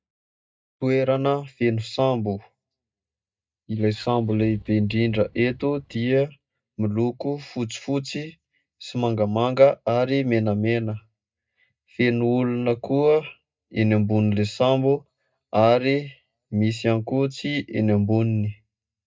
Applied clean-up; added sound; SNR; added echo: neural mask model DeepFilterNet 3.